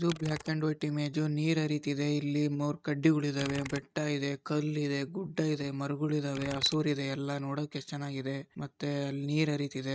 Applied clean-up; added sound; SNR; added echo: neural mask model RNNoise.